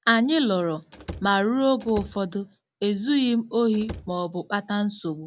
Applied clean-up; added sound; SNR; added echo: none; Slam / Wood; 16 dB; none.